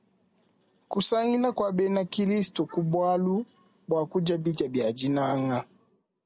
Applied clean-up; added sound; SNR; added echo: none; none; none; none.